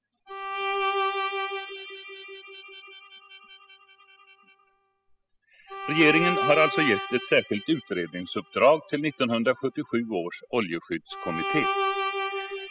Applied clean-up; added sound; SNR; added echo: classical method spectral subtraction.